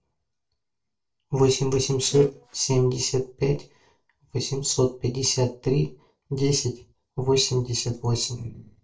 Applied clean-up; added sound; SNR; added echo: neural separator model SepFormer DNS4.